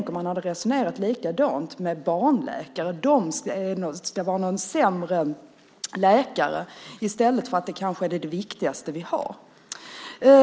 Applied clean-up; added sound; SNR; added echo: none; none; none; none.